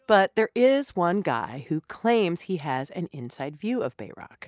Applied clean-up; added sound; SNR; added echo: none; none; none; none.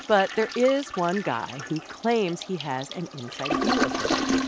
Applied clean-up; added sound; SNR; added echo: none; Toilet flush; 3 dB; none.